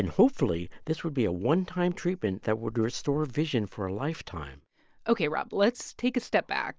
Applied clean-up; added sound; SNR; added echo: none; none; none; none.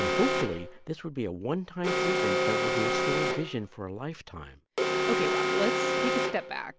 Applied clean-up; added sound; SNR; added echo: none; Alarm; -4 dB; none.